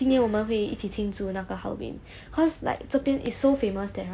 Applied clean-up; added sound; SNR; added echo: none; none; none; none.